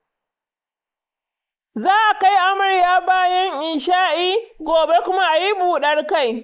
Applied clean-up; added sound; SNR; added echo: neural mask model Resemble Enhance denoiser.